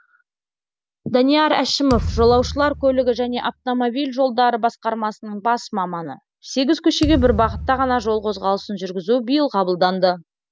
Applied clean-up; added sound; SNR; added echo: none; Thump, thud; 10 dB; none.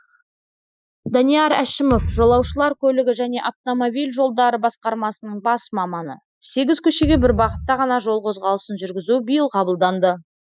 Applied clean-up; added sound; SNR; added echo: classical method Wiener filter.